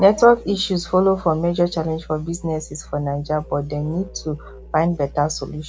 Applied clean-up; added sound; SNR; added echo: none; Musical instrument; 20 dB; none.